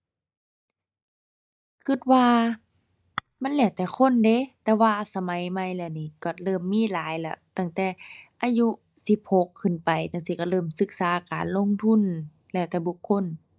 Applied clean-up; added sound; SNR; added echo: neural mask model DeepFilterNet 3.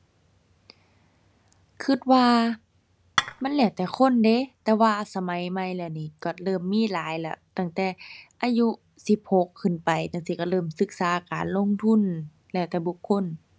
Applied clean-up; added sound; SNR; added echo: none; Dishes, pots, and pans / Chink, clink; 2 dB; none.